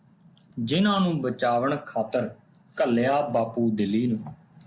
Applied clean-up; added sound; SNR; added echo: none; none; none; none.